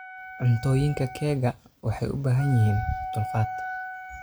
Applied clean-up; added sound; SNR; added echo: none; Wind instrument, woodwind instrument; 11 dB; none.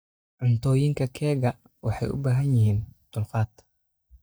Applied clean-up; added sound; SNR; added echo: neural mask model DeepFilterNet 3.